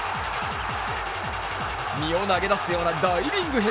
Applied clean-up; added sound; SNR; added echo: none; none; none; none.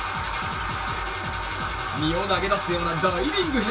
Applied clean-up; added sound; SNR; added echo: none; none; none; reverberation time 0.2 s.